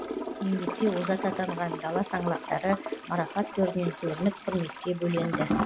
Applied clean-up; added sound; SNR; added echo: none; Toilet flush / Gurgling; 5 dB; none.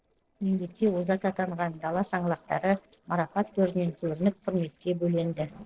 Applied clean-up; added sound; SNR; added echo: neural separator model SepFormer DNS4.